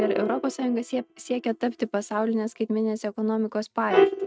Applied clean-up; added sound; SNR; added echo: neural mask model RNNoise.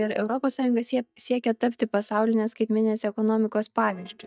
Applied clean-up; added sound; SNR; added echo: neural mask model DeepFilterNet 3.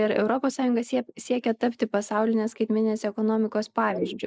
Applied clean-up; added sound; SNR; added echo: neural mask model Resemble Enhance denoiser.